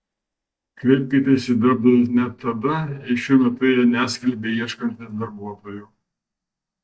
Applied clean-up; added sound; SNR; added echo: neural mask model DeepFilterNet 3.